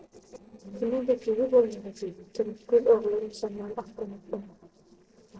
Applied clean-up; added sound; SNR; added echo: neural separator model SepFormer DNS4.